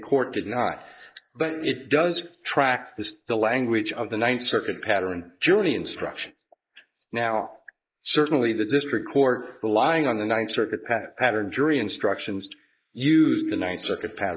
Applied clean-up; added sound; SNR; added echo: neural mask model Resemble Enhance denoiser.